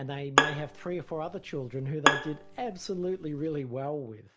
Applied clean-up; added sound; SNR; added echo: none; Bowed string instrument; -3 dB; none.